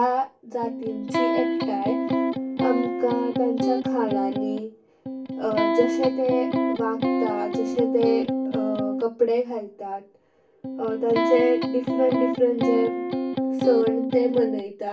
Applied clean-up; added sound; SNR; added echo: none; Electric guitar; -1 dB; reverberation time 0.2 s.